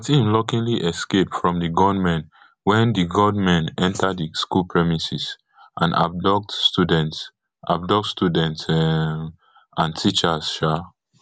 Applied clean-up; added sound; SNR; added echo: none; none; none; none.